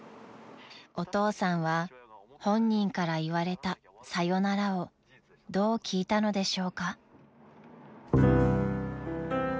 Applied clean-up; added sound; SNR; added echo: none; none; none; none.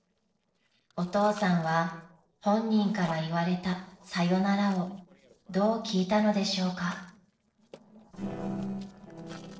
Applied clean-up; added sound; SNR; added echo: neural separator model SepFormer DNS4.